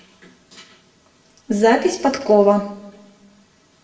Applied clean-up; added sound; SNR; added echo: none; none; none; reverberation time 0.8 s.